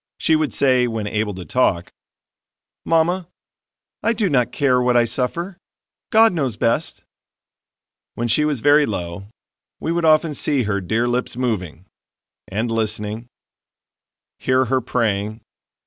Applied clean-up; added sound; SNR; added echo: none; none; none; none.